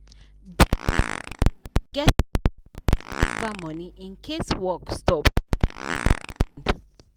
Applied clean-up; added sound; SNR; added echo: none; Fart; 11 dB; none.